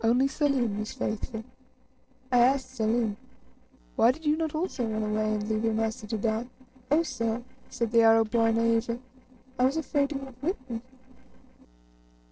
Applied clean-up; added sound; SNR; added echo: neural separator model SepFormer DNS4.